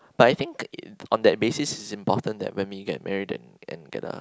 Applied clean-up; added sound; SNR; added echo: none; none; none; none.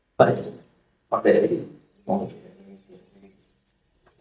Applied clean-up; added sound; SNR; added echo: neural mask model DeepFilterNet 3.